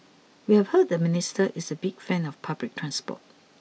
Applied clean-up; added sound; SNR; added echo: none; none; none; none.